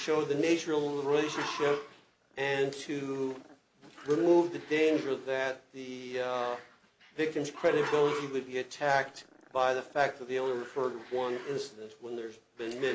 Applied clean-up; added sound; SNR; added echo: none; Growling; 15 dB; none.